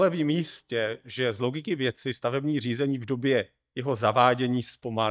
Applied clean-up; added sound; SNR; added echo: neural mask model DeepFilterNet 3.